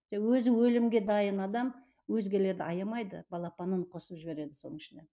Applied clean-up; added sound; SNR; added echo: neural separator model SepFormer DNS4.